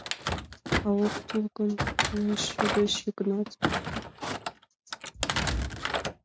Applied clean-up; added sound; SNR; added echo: none; Thump, thud; 1 dB; none.